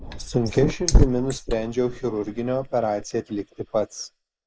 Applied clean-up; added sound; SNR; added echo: neural mask model Resemble Enhance denoiser.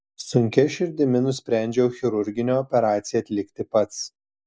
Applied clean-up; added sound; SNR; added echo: none; none; none; none.